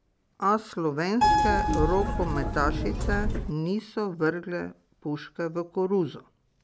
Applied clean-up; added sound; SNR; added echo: none; Keyboard (musical); -4 dB; none.